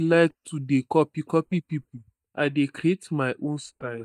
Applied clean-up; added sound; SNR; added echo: neural mask model DeepFilterNet 3.